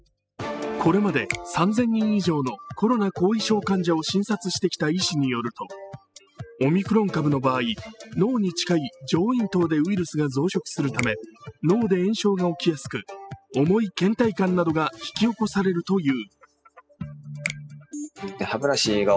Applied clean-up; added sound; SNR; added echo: classical method spectral subtraction.